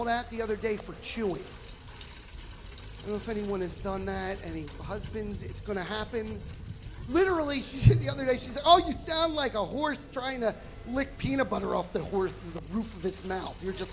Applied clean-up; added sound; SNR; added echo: none; Vehicle + Rain; 12 dB; none.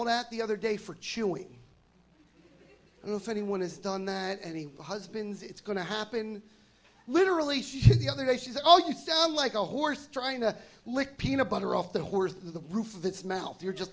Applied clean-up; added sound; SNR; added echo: none; none; none; none.